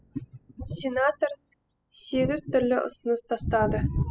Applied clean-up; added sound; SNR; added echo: classical method spectral subtraction.